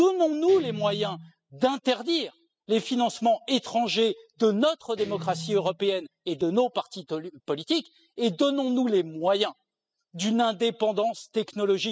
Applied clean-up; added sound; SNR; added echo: classical method spectral subtraction.